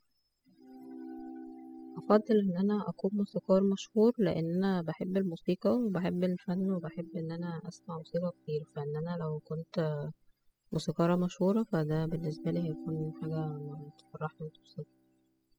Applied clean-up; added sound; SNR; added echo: classical method spectral subtraction.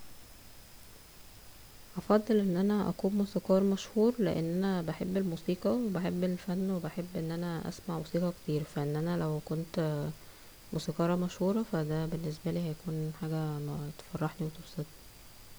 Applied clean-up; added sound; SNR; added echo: none; none; none; none.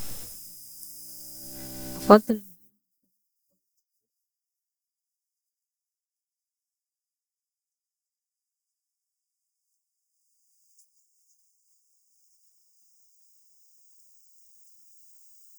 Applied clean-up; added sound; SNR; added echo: neural mask model DeepFilterNet 3.